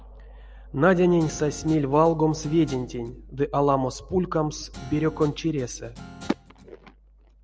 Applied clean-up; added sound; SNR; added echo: none; Guitar; 20 dB; none.